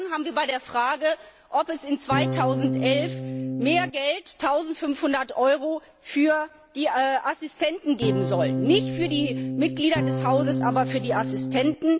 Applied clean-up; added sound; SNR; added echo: none; Electric guitar / Strum; 2 dB; none.